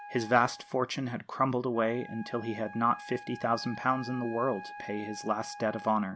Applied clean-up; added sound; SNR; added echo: none; Wind instrument, woodwind instrument; 15 dB; none.